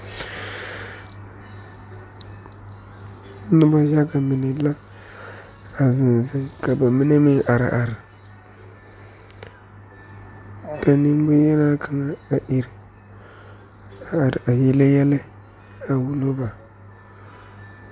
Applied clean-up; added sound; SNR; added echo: none; none; none; none.